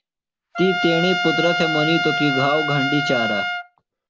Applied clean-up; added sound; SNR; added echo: none; Trumpet; 1 dB; none.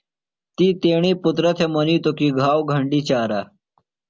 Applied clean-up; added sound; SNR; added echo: none; none; none; none.